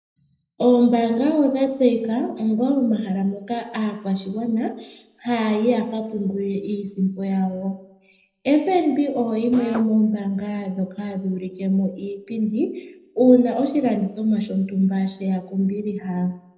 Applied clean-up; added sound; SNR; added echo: neural separator model SepFormer DNS4.